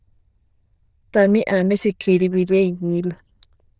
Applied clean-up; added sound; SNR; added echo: neural diffusion model UNIVERSE++.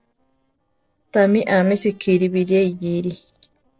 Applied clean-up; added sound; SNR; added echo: neural separator model SepFormer DNS4.